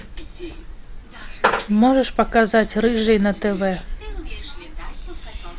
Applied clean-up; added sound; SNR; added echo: none; Gull, seagull; 11 dB; none.